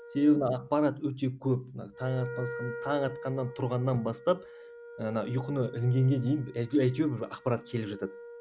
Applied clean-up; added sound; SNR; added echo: none; Wind instrument, woodwind instrument; 15 dB; none.